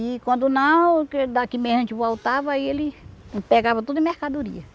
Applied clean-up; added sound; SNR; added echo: none; none; none; none.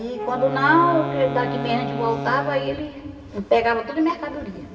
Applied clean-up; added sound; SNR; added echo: none; Wind instrument, woodwind instrument; 8 dB; reverberation time 2.0 s.